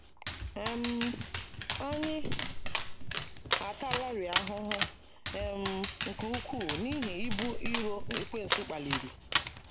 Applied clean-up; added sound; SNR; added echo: none; Dog; -5 dB; none.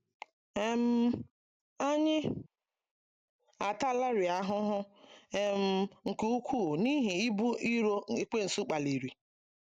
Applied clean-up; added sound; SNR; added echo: none; none; none; none.